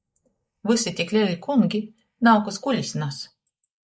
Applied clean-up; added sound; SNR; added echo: neural mask model Resemble Enhance denoiser.